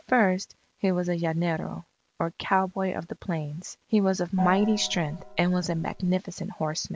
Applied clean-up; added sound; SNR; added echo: none; Gong; 11 dB; none.